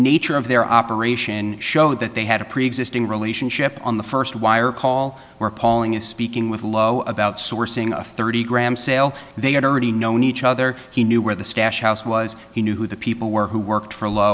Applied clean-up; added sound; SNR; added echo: none; none; none; none.